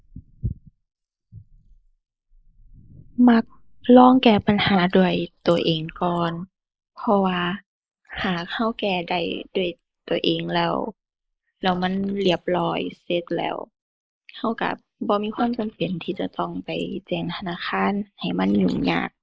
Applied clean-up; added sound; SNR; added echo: neural mask model Resemble Enhance denoiser.